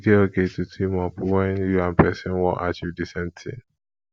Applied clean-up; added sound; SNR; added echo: none; none; none; none.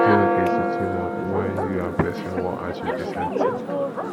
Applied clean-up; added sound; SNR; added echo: none; Church bell; -5 dB; none.